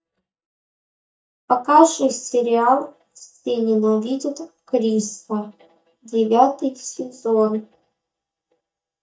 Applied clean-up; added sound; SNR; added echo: neural mask model DeepFilterNet 3.